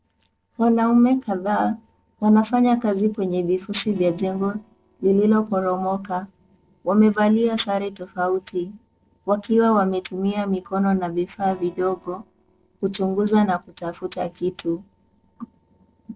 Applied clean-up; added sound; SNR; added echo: neural separator model SepFormer DNS4.